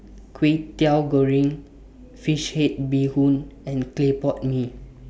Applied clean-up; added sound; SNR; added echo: none; none; none; none.